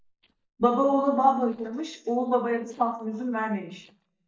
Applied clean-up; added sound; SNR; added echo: neural mask model DeepFilterNet 3.